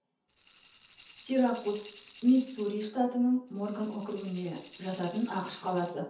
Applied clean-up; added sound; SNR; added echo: none; Rattle (instrument); 10 dB; reverberation time 0.5 s.